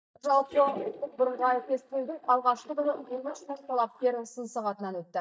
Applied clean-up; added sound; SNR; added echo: neural mask model DeepFilterNet 3.